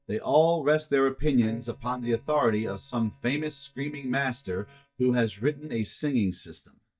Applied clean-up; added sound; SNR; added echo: neural mask model DeepFilterNet 3.